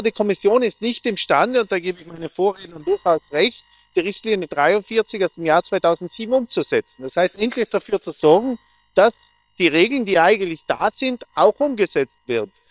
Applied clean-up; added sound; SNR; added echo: neural separator model SepFormer WHAM!.